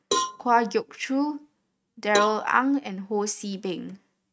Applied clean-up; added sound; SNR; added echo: neural mask model RNNoise.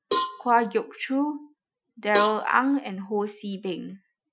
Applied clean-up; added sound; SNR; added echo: classical method Wiener filter.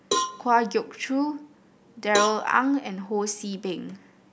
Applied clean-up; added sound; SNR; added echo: none; Cowbell; 7 dB; none.